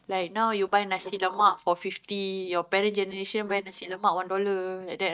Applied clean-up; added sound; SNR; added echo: neural mask model DeepFilterNet 3.